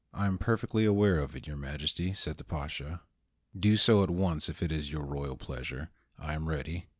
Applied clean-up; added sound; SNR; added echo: none; none; none; none.